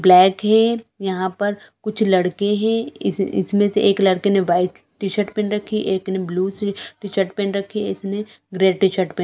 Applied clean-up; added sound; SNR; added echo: none; none; none; none.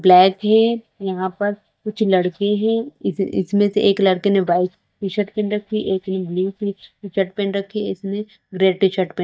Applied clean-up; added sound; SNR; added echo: neural mask model DeepFilterNet 3.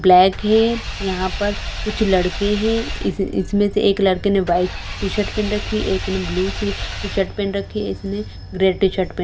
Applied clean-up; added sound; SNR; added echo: none; Engine / Vehicle + Bell / Train; 9 dB; none.